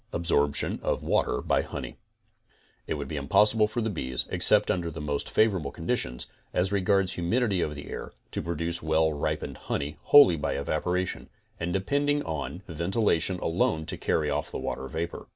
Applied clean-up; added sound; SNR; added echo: none; none; none; none.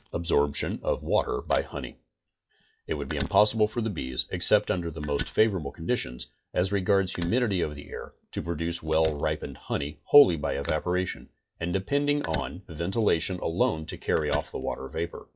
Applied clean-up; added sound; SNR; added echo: classical method log-MMSE.